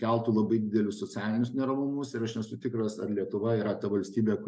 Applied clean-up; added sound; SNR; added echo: none; none; none; none.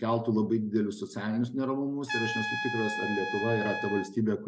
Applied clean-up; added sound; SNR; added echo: none; Trumpet; 7 dB; none.